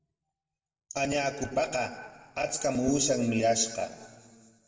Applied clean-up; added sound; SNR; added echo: none; none; none; reverberation time 1.5 s.